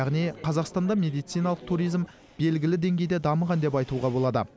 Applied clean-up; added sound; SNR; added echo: none; none; none; none.